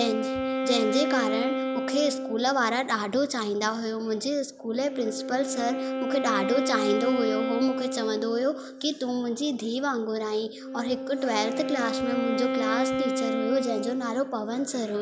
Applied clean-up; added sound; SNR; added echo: none; Wind instrument, woodwind instrument; 3 dB; none.